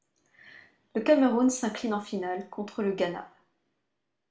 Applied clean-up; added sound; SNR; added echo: none; none; none; reverberation time 0.4 s.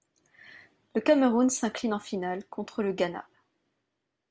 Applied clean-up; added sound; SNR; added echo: none; none; none; none.